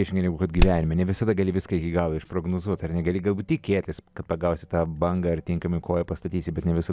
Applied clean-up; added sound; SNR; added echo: none; Hammer; -5 dB; none.